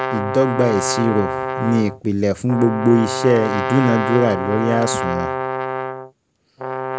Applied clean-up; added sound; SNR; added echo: none; Brass instrument; 4 dB; none.